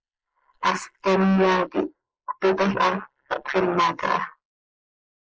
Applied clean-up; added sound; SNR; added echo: neural mask model Resemble Enhance denoiser.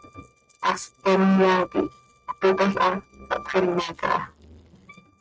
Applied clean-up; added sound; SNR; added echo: neural mask model RNNoise.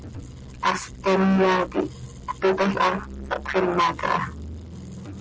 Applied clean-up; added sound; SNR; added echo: none; none; none; none.